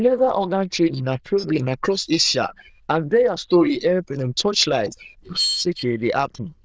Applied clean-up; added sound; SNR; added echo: neural diffusion model UNIVERSE++.